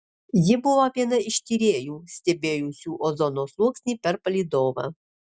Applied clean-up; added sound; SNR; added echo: none; none; none; none.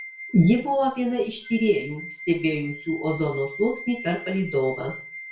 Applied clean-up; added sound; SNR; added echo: none; Wind instrument, woodwind instrument; 15 dB; reverberation time 0.4 s.